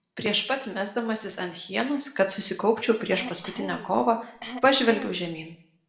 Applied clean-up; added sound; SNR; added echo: none; Cough; 12 dB; reverberation time 0.6 s.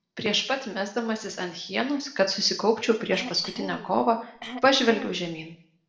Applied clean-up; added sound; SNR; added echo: neural separator model SepFormer DNS4.